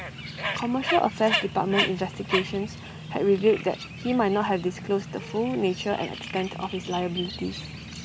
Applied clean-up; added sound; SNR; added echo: none; Bird; 7 dB; none.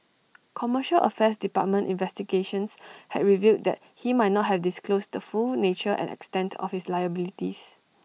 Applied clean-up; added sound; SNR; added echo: none; none; none; none.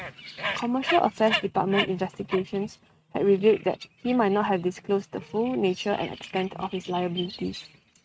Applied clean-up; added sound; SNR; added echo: neural mask model RNNoise.